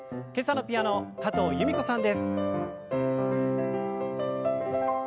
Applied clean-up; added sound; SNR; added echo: none; none; none; none.